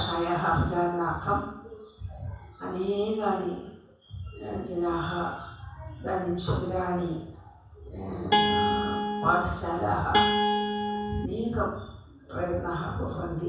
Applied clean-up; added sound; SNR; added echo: none; Guitar; -5 dB; reverberation time 0.7 s.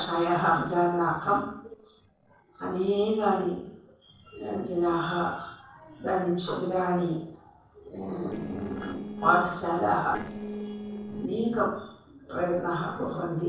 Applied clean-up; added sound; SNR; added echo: neural separator model SepFormer DNS4.